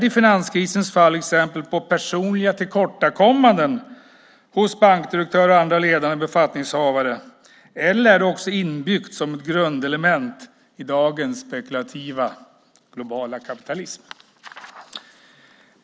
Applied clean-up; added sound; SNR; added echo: none; none; none; none.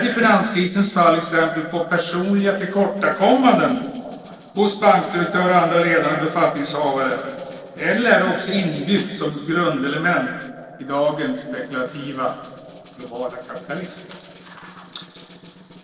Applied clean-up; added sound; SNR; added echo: neural separator model SepFormer DNS4.